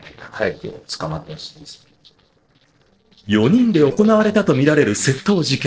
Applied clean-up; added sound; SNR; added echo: neural separator model SepFormer DNS4.